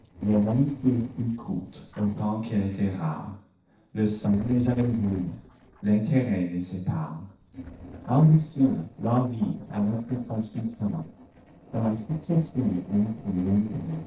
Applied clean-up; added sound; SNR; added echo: neural separator model SepFormer DNS4.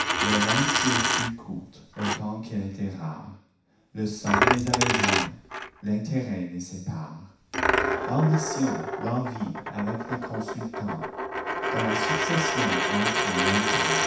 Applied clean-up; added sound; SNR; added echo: none; Coin (dropping); -2 dB; reverberation time 0.7 s.